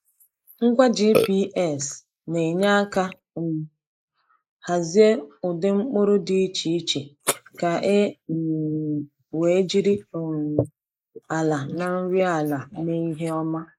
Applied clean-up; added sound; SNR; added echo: neural mask model Resemble Enhance denoiser.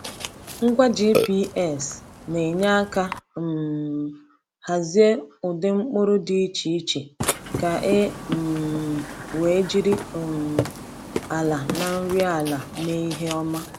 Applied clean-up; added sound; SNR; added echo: none; Burping, eructation; 9 dB; none.